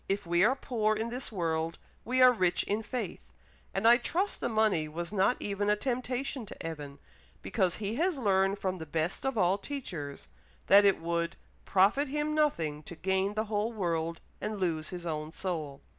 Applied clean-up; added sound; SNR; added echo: none; none; none; none.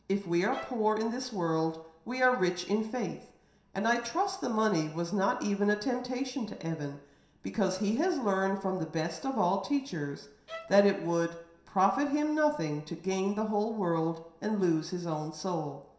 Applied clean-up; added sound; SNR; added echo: none; Bowed string instrument; 17 dB; reverberation time 0.7 s.